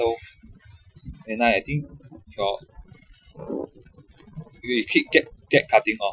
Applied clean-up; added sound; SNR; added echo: classical method Wiener filter.